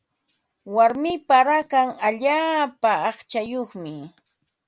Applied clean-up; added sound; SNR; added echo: none; none; none; none.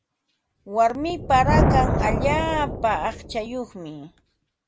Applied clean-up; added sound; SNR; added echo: none; Thunder; 1 dB; none.